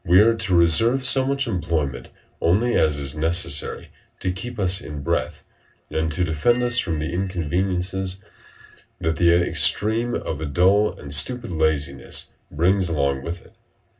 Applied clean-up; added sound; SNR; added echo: none; Bell; 4 dB; reverberation time 0.4 s.